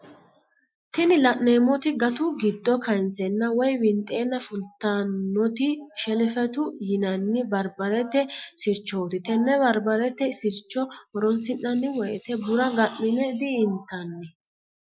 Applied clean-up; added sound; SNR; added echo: classical method Wiener filter.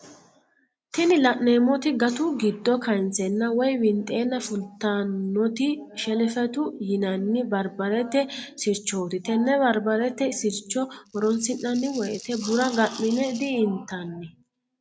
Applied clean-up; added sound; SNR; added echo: none; Rattle (instrument); 17 dB; none.